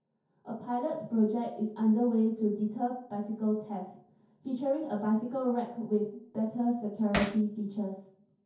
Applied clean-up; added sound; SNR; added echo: none; Hammer; 3 dB; reverberation time 0.6 s.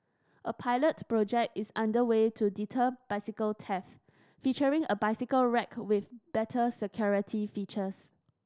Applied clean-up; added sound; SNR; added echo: none; none; none; none.